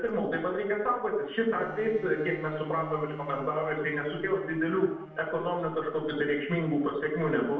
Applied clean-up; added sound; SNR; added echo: neural separator model SepFormer DNS4.